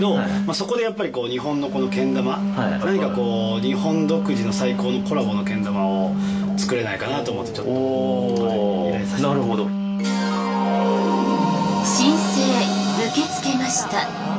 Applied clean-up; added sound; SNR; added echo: none; Wind instrument, woodwind instrument; 2 dB; none.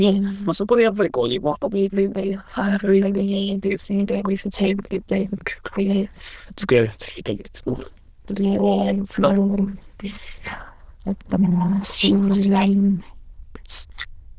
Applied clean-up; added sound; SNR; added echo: neural diffusion model UNIVERSE++.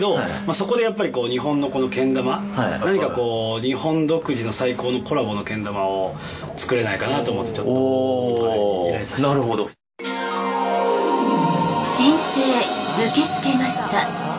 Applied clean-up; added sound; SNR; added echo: none; none; none; none.